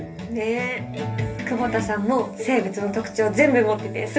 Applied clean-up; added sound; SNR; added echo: none; none; none; reverberation time 0.3 s.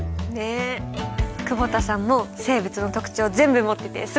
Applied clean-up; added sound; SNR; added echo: none; none; none; none.